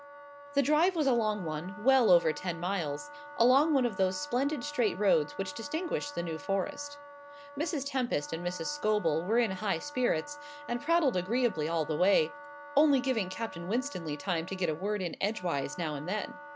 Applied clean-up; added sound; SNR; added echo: none; Wind instrument, woodwind instrument; 16 dB; none.